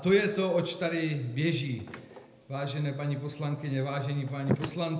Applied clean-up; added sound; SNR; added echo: none; Slam; 11 dB; reverberation time 0.8 s.